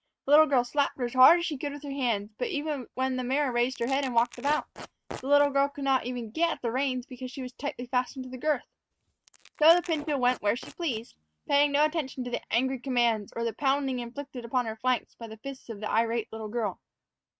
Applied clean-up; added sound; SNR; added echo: neural mask model RNNoise.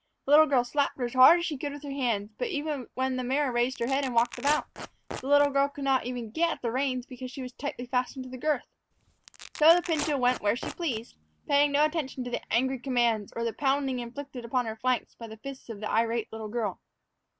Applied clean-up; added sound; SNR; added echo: none; Tearing; 13 dB; none.